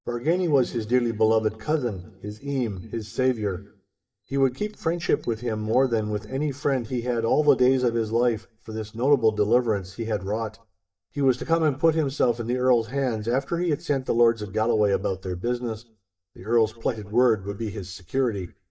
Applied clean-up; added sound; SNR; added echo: neural mask model DeepFilterNet 3.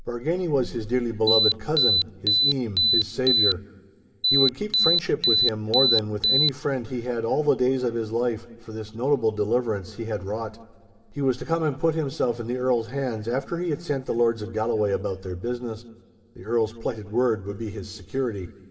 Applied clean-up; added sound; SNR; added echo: none; Alarm; -3 dB; reverberation time 2.4 s.